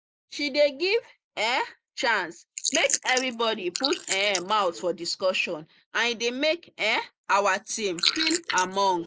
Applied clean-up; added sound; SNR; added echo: neural mask model Resemble Enhance denoiser.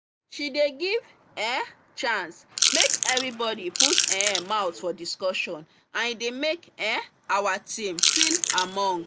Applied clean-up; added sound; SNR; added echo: none; Chewing, mastication / Crushing; -4 dB; none.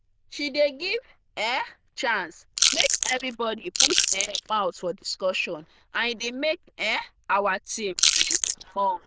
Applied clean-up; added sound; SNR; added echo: neural diffusion model UNIVERSE++.